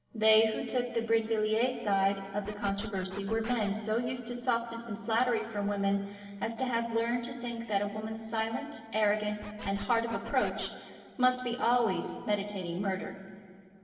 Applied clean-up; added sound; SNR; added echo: none; Scratching (performance technique); 13 dB; reverberation time 2.0 s.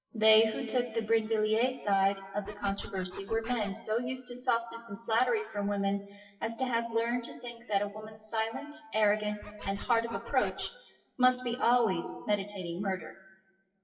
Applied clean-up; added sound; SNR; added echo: classical method WPE with log-MMSE.